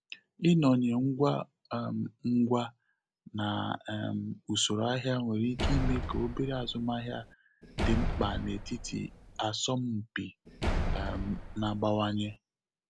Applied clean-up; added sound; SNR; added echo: none; Slam; 3 dB; none.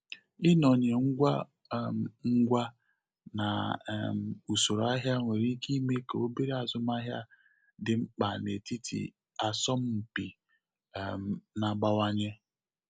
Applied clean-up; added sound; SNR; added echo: none; none; none; none.